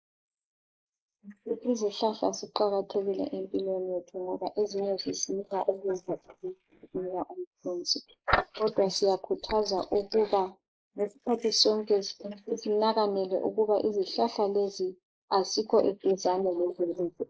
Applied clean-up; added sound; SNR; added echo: neural mask model Resemble Enhance denoiser.